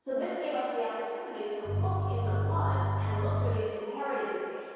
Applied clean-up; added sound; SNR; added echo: none; Bowed string instrument; -3 dB; reverberation time 2.2 s.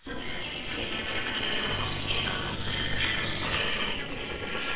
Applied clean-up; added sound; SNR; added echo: neural separator model SepFormer WHAMR!.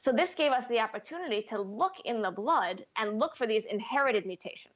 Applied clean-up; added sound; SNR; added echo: none; none; none; none.